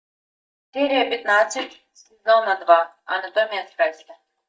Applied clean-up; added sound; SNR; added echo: neural mask model DeepFilterNet 3.